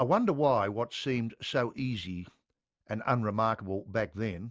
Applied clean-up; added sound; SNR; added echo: none; none; none; none.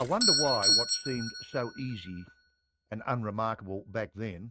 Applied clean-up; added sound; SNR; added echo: neural mask model RNNoise.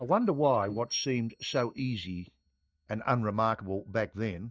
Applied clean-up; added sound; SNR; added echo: neural mask model DeepFilterNet 3.